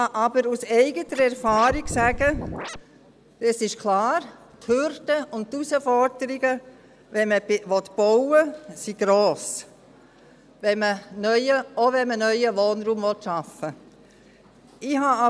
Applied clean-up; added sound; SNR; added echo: none; Scratching (performance technique); 9 dB; none.